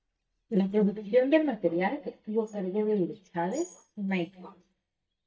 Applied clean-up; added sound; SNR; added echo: neural mask model DeepFilterNet 3.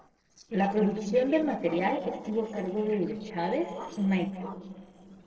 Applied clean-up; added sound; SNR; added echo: neural separator model SepFormer DNS4.